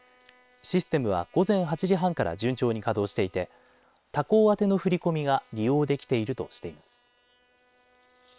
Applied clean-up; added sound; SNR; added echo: neural separator model SepFormer WHAM!.